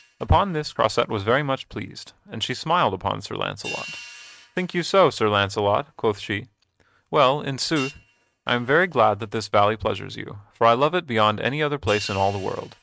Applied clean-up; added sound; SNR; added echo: neural mask model RNNoise.